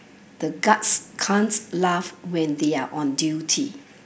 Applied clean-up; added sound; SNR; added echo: none; none; none; none.